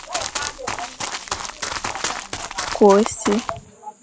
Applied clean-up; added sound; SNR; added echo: none; Run; 6 dB; none.